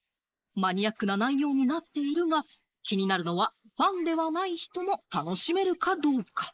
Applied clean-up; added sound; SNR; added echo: neural mask model Resemble Enhance denoiser.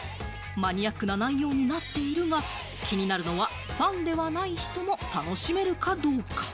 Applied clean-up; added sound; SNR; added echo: none; none; none; none.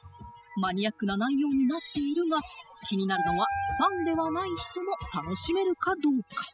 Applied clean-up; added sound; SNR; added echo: classical method spectral subtraction.